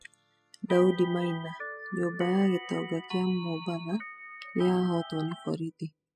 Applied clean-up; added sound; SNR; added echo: classical method spectral subtraction.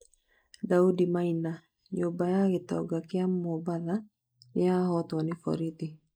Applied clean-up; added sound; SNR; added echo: neural mask model Resemble Enhance denoiser.